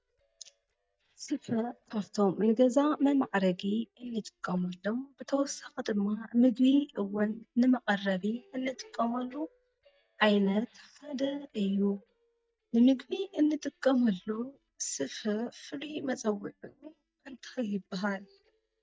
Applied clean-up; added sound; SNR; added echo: neural mask model DeepFilterNet 3.